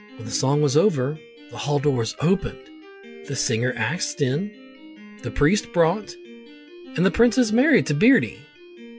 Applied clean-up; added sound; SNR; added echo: classical method log-MMSE.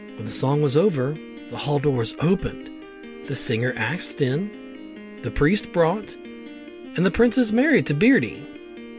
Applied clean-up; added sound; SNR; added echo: none; Piano; 15 dB; none.